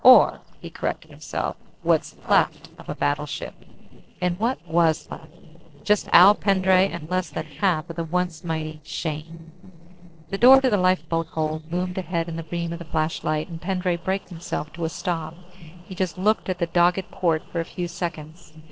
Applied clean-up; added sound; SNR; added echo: neural separator model SepFormer DNS4.